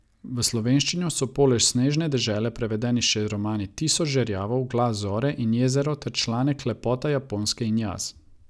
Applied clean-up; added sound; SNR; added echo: none; none; none; none.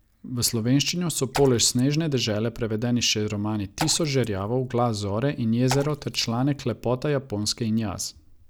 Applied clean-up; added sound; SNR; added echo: none; Raindrop / Splash, splatter; 14 dB; none.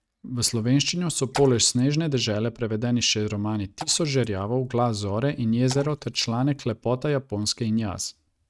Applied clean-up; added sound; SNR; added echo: neural mask model RNNoise.